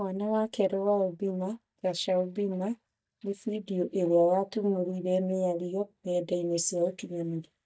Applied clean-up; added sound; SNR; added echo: neural mask model DeepFilterNet 3.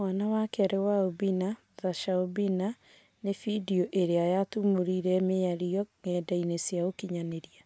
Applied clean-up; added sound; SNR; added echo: none; none; none; none.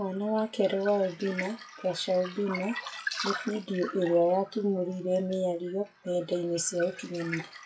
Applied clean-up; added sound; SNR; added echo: classical method WPE with log-MMSE.